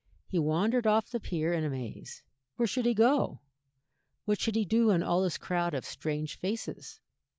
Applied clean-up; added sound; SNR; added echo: none; none; none; none.